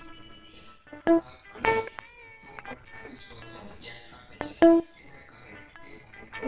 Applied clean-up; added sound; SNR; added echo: neural separator model SepFormer WHAMR!.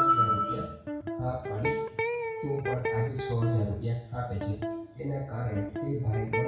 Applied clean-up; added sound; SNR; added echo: none; Electric guitar; 4 dB; reverberation time 0.6 s.